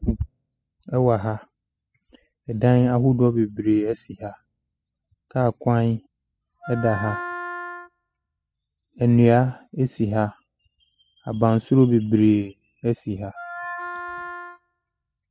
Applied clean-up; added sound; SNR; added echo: classical method spectral subtraction.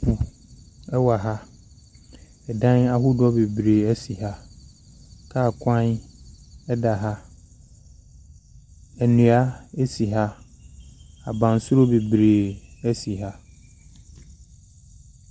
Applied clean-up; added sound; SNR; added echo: none; none; none; none.